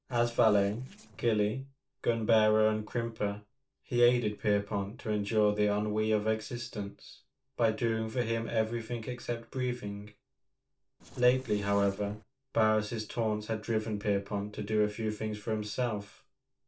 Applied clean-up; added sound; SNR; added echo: neural separator model SepFormer DNS4.